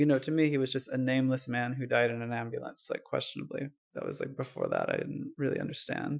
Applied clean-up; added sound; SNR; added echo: classical method Wiener filter.